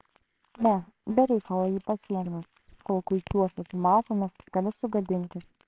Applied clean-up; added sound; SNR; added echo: neural separator model SepFormer WHAMR!.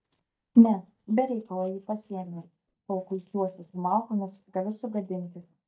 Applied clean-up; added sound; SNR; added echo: neural mask model DeepFilterNet 3.